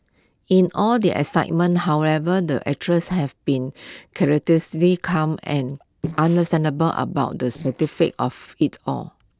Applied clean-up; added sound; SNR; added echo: neural separator model SepFormer DNS4.